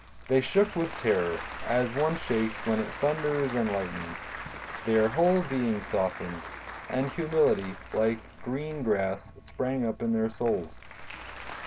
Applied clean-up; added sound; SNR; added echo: none; Applause; 11 dB; none.